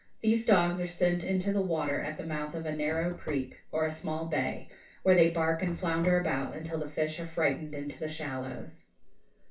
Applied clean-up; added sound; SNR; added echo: none; Knock / Wood; 16 dB; reverberation time 0.2 s.